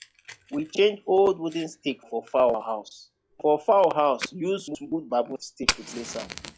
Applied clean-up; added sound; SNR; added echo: classical method log-MMSE.